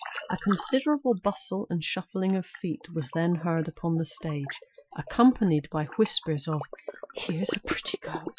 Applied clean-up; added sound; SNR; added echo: classical method Wiener filter.